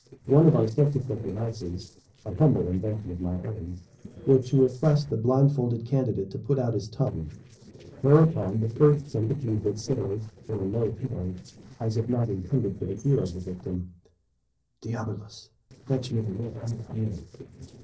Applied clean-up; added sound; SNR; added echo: neural separator model SepFormer DNS4.